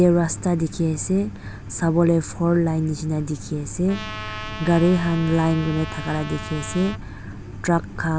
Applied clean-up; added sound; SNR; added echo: none; Trumpet; 13 dB; none.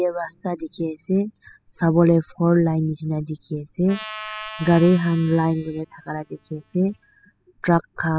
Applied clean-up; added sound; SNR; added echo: classical method spectral subtraction.